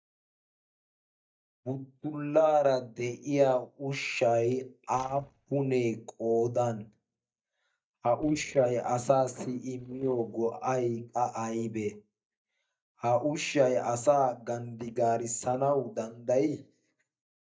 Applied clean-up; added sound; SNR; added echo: neural mask model DeepFilterNet 3.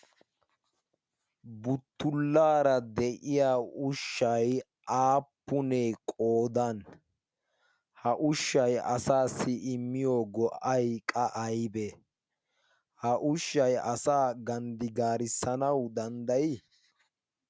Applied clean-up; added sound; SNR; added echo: none; none; none; none.